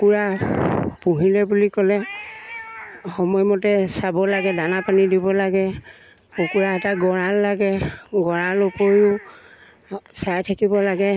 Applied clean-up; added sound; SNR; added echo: none; Cat; 18 dB; none.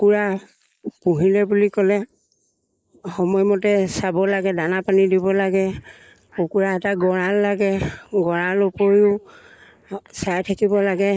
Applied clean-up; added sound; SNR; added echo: neural mask model Resemble Enhance denoiser.